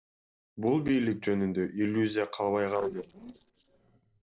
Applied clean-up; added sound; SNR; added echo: neural separator model SepFormer DNS4.